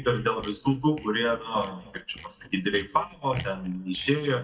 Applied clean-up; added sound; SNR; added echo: neural mask model DeepFilterNet 3.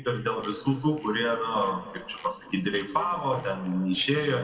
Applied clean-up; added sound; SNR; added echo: neural separator model SepFormer DNS4.